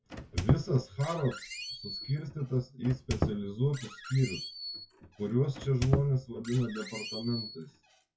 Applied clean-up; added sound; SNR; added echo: classical method WPE with log-MMSE.